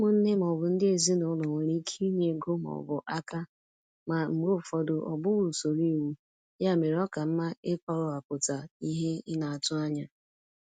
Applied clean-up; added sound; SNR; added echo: none; none; none; none.